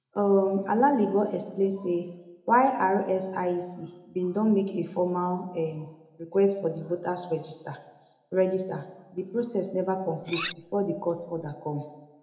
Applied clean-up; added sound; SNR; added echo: none; Cutlery, silverware; 12 dB; reverberation time 0.6 s.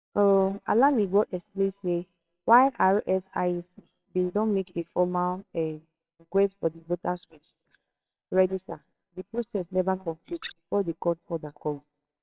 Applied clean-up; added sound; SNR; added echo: neural separator model SepFormer WHAMR!.